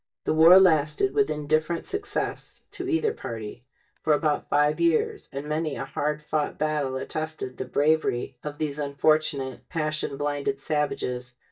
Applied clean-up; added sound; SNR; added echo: neural mask model DeepFilterNet 3.